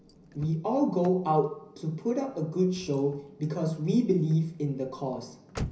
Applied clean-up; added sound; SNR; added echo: none; Slam / Car; 17 dB; reverberation time 0.5 s.